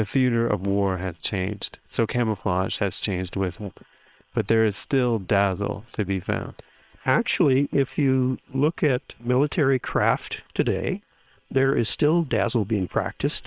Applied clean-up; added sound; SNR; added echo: neural separator model SepFormer WHAM!.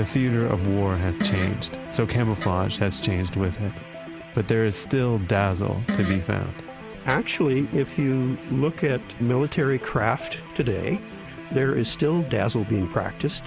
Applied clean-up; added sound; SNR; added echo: none; Fart; 10 dB; none.